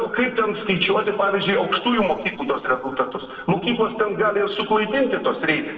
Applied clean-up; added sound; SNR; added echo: neural separator model SepFormer DNS4.